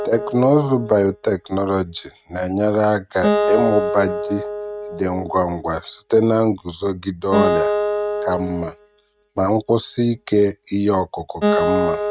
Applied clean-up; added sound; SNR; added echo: neural mask model RNNoise.